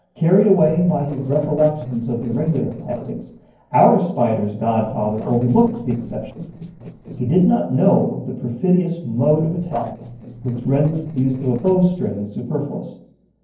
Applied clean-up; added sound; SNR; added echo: neural separator model SepFormer DNS4.